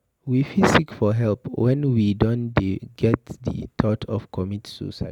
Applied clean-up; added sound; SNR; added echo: none; none; none; none.